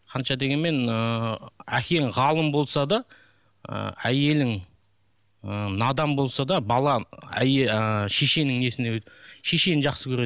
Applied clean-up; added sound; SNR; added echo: none; none; none; none.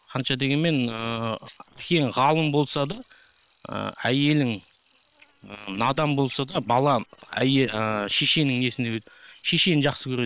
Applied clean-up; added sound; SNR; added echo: neural separator model SepFormer WHAM!.